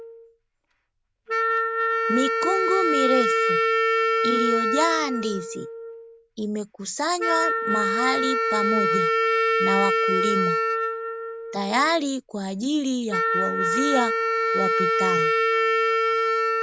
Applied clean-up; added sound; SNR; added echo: none; Wind instrument, woodwind instrument; -4 dB; none.